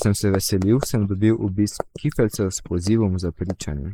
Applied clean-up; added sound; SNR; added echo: neural mask model Resemble Enhance denoiser.